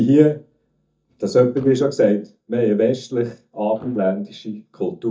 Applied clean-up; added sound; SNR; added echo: neural mask model DeepFilterNet 3.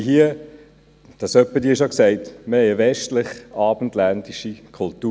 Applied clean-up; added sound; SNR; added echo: none; none; none; none.